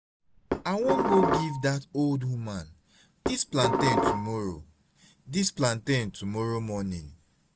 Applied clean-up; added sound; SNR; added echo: none; Dishes, pots, and pans; -2 dB; none.